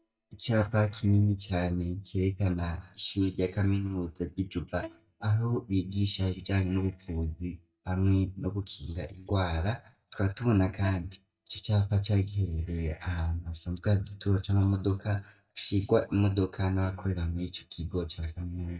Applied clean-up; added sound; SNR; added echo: neural mask model DeepFilterNet 3.